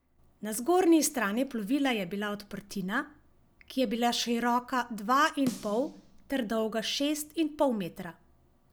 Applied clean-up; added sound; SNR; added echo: none; Snare drum; 16 dB; none.